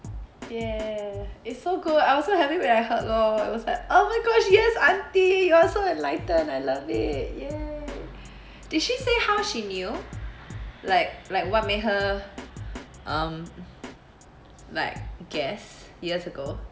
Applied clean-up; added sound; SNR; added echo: none; Drum kit; 15 dB; none.